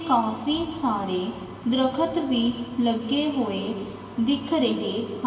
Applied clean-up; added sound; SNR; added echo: none; none; none; reverberation time 2.1 s.